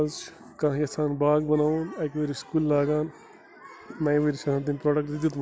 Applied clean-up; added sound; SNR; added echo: none; none; none; none.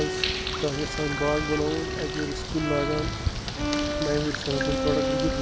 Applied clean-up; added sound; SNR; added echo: none; Bird + Bowed string instrument; -1 dB; none.